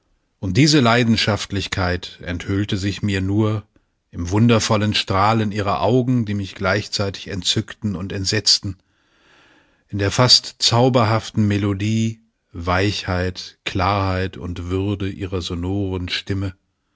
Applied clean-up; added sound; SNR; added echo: none; none; none; none.